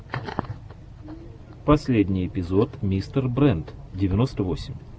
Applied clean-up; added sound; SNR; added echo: none; none; none; none.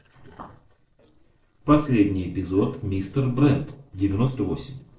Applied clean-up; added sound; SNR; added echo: neural separator model SepFormer DNS4.